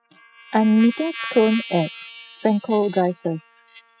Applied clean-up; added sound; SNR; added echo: classical method spectral subtraction.